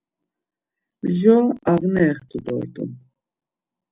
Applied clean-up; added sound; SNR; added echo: none; none; none; none.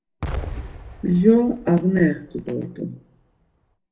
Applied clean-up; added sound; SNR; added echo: none; Explosion; 13 dB; reverberation time 0.5 s.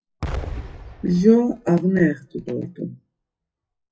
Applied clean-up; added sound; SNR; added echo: classical method WPE with log-MMSE.